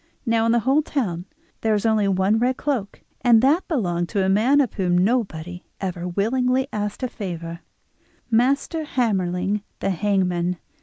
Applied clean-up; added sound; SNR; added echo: none; none; none; none.